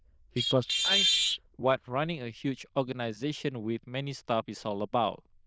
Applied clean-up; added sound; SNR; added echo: neural diffusion model UNIVERSE++.